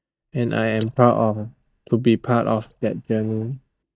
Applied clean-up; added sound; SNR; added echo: neural mask model DeepFilterNet 3.